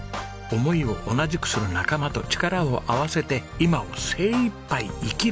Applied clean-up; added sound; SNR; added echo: none; none; none; none.